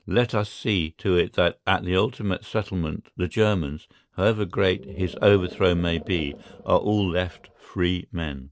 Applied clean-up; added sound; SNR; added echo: neural separator model SepFormer DNS4.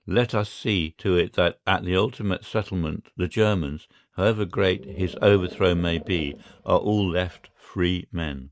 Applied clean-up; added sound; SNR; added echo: neural mask model DeepFilterNet 3.